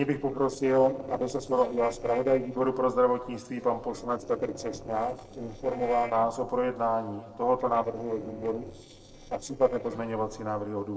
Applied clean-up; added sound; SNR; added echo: neural separator model SepFormer DNS4.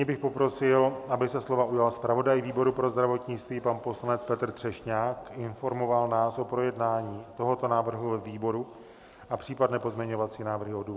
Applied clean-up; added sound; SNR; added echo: none; none; none; none.